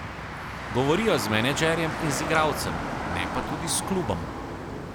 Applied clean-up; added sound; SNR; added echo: none; Motor vehicle (road); 4 dB; none.